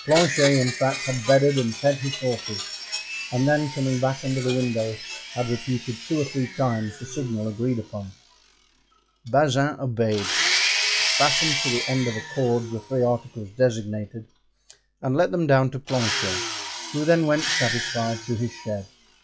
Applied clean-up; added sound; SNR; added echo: classical method log-MMSE.